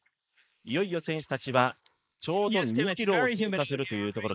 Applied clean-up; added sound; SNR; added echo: neural mask model Resemble Enhance denoiser.